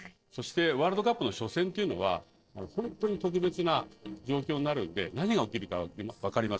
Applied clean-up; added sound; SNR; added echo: neural separator model SepFormer DNS4.